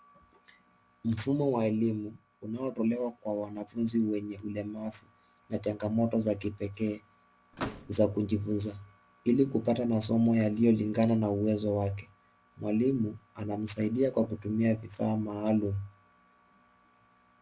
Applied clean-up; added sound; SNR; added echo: none; Slam / Microwave oven; 10 dB; none.